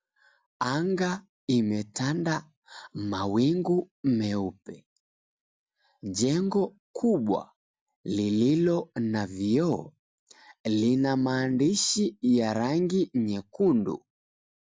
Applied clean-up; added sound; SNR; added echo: none; none; none; none.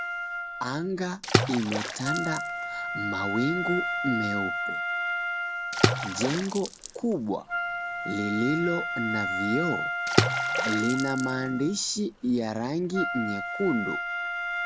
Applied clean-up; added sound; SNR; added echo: none; Water / Splash, splatter + Wind instrument, woodwind instrument; 0 dB; none.